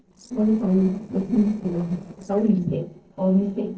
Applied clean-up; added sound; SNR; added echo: neural separator model SepFormer DNS4.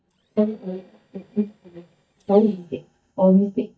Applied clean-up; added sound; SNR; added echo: neural mask model DeepFilterNet 3.